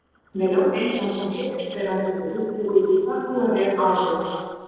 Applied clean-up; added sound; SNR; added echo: neural separator model SepFormer DNS4.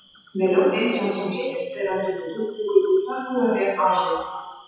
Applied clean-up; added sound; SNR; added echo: classical method WPE with log-MMSE.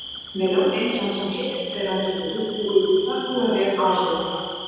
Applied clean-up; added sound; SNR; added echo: none; Cricket; 11 dB; reverberation time 2.1 s.